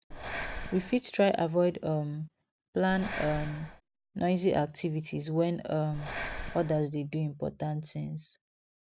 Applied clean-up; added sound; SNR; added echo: none; Breathing; 10 dB; none.